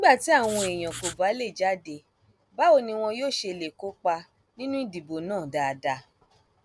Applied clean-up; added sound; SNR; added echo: none; Writing; 9 dB; none.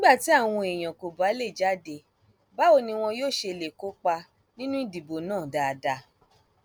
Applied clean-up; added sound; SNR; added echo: none; none; none; none.